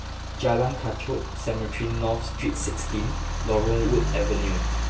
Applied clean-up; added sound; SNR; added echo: none; Idling / Engine starting / Accelerating, revving, vroom / Car; 0 dB; reverberation time 0.1 s.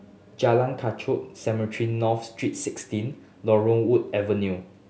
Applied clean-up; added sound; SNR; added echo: none; none; none; none.